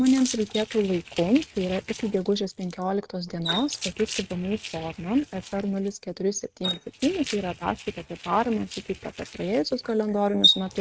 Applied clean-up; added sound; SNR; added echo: neural mask model RNNoise.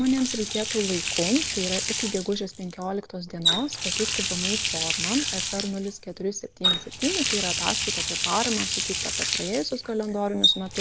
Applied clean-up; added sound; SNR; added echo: none; Water tap, faucet; -1 dB; none.